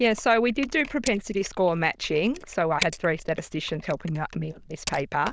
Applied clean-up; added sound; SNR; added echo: neural diffusion model UNIVERSE++.